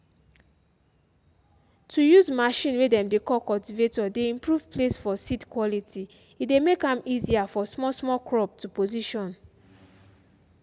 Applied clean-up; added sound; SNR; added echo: none; none; none; none.